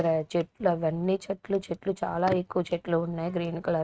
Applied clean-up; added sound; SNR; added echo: neural mask model RNNoise.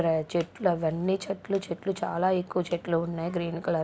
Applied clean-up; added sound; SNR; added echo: none; none; none; none.